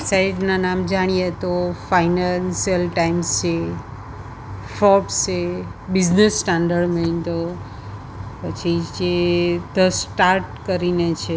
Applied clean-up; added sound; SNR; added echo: none; none; none; none.